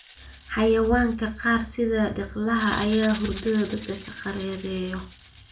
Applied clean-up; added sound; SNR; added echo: none; Rattle (instrument); 20 dB; reverberation time 0.3 s.